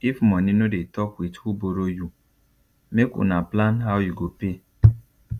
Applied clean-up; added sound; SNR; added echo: none; none; none; none.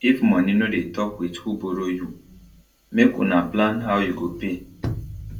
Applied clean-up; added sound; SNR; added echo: none; none; none; reverberation time 0.2 s.